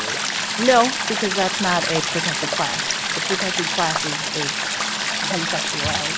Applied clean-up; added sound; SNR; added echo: none; Stream; -1 dB; none.